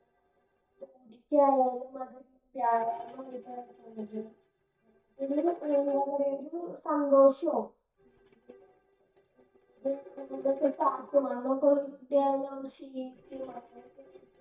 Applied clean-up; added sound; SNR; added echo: neural mask model DeepFilterNet 3.